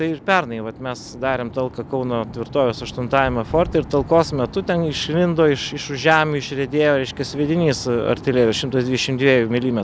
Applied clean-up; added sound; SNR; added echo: none; none; none; none.